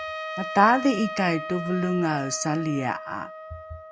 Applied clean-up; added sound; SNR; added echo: none; Trumpet; 10 dB; none.